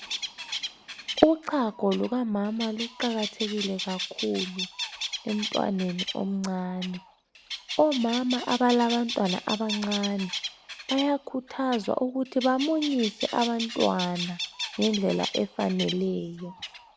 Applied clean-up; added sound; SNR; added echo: none; Bird; 9 dB; none.